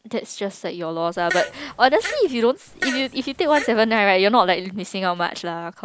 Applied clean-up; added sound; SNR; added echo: none; Fart; 11 dB; none.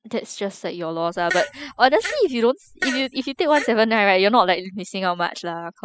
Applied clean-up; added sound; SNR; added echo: classical method spectral subtraction.